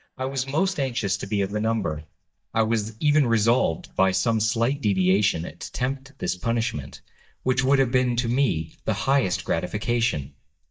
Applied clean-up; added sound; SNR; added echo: neural mask model DeepFilterNet 3.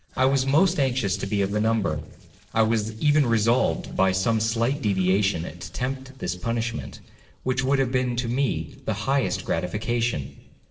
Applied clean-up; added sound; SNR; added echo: neural separator model SepFormer DNS4.